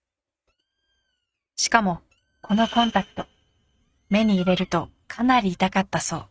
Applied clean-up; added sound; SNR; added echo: neural mask model RNNoise.